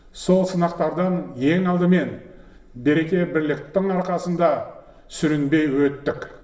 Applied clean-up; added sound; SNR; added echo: none; none; none; reverberation time 0.8 s.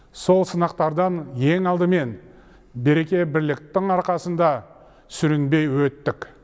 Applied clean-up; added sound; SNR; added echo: none; none; none; none.